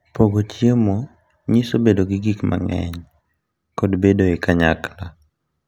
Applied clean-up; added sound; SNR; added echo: none; none; none; none.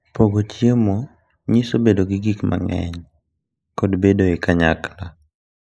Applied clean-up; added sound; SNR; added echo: neural mask model Resemble Enhance denoiser.